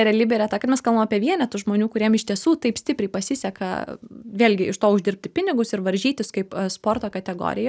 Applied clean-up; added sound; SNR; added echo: none; none; none; none.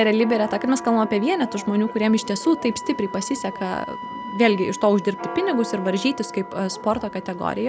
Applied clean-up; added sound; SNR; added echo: none; Wind instrument, woodwind instrument + Church bell; 12 dB; none.